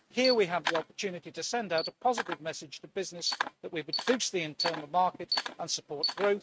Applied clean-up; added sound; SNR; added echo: neural mask model RNNoise.